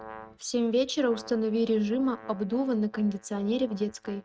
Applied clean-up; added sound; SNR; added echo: neural mask model RNNoise.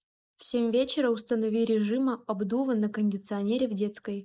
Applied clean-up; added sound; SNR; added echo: neural mask model Resemble Enhance denoiser.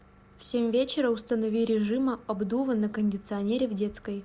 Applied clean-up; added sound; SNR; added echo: none; none; none; none.